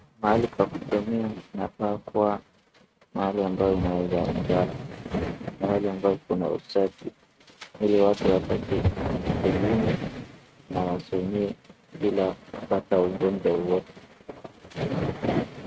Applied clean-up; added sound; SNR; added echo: neural mask model RNNoise.